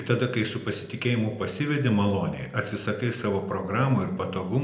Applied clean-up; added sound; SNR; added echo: none; none; none; reverberation time 0.7 s.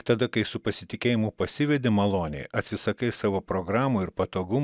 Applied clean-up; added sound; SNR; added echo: none; none; none; none.